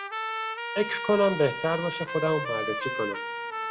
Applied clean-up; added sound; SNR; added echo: none; Trumpet; 5 dB; reverberation time 0.5 s.